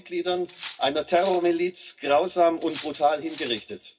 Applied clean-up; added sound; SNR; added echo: none; Cutlery, silverware; 19 dB; reverberation time 0.4 s.